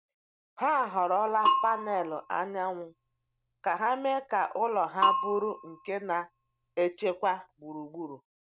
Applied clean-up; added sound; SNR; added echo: none; Bell / Percussion; 3 dB; none.